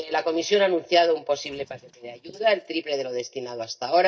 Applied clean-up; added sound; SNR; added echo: neural mask model DeepFilterNet 3.